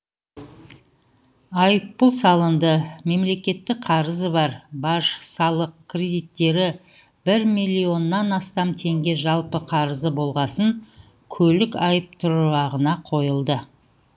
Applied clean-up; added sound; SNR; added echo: none; none; none; none.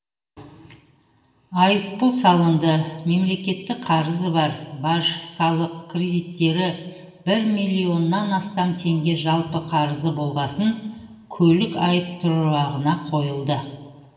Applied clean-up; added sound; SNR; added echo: none; none; none; reverberation time 1.1 s.